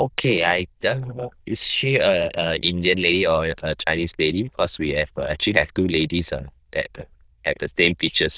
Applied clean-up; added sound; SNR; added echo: neural diffusion model UNIVERSE++.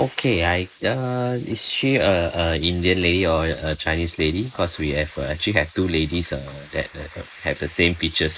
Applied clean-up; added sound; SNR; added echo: neural mask model Resemble Enhance denoiser.